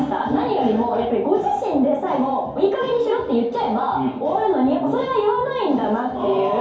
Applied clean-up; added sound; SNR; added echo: none; none; none; reverberation time 2.4 s.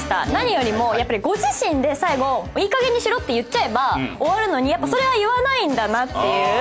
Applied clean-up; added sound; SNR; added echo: none; none; none; none.